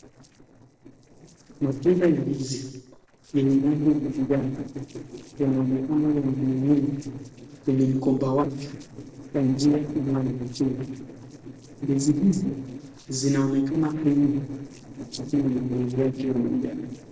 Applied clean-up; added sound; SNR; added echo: neural separator model SepFormer DNS4.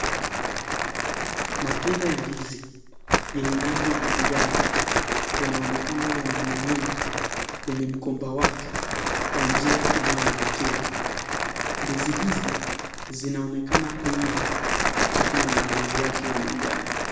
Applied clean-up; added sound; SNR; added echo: none; Crumpling, crinkling; -4 dB; reverberation time 0.8 s.